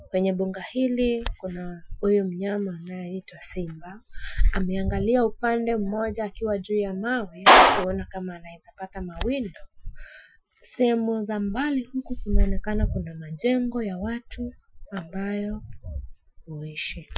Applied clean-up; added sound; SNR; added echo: classical method Wiener filter.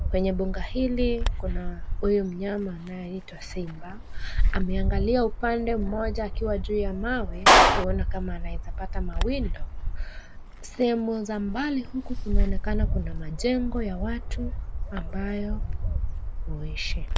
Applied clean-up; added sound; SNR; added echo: none; Clapping + Bird; -4 dB; none.